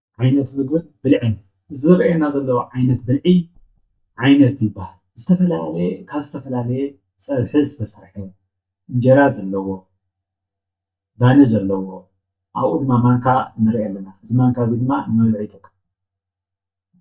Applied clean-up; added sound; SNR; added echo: neural mask model DeepFilterNet 3.